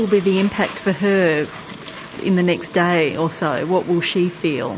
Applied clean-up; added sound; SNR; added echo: none; none; none; none.